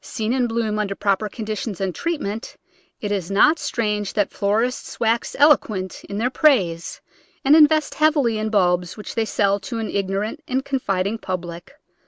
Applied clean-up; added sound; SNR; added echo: none; none; none; none.